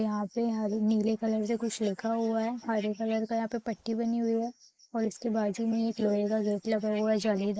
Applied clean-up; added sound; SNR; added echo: neural mask model Resemble Enhance denoiser.